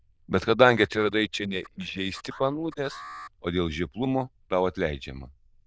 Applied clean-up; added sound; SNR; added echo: neural diffusion model UNIVERSE++.